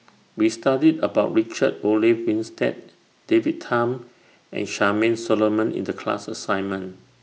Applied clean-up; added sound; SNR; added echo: none; none; none; none.